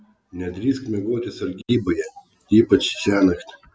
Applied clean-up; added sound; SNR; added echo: none; none; none; none.